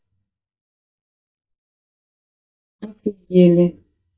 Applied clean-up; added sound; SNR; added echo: neural mask model DeepFilterNet 3.